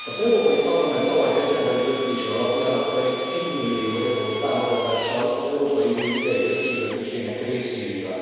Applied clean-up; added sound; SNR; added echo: none; Drill; 10 dB; reverberation time 1.9 s.